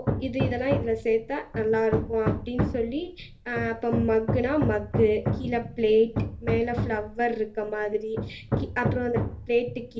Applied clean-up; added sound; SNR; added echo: none; Hammer; 4 dB; reverberation time 0.3 s.